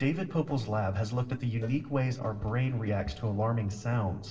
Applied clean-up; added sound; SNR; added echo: neural separator model SepFormer DNS4.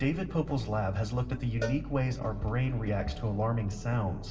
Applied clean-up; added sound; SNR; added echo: none; Cowbell; 14 dB; reverberation time 1.5 s.